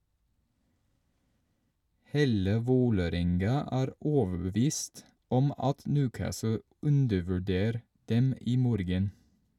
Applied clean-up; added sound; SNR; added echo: none; none; none; none.